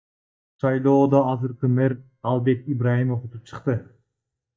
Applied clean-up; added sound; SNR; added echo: neural mask model DeepFilterNet 3.